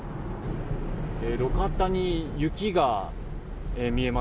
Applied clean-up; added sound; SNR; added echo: none; none; none; none.